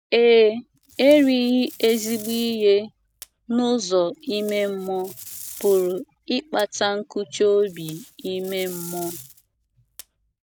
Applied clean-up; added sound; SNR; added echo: none; Packing tape, duct tape; 19 dB; none.